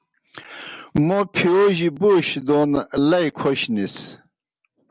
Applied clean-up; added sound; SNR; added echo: none; none; none; none.